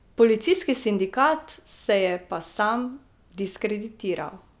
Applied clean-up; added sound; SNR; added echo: none; none; none; none.